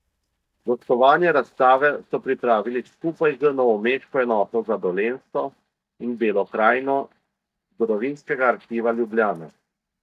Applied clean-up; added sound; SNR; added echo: neural mask model DeepFilterNet 3.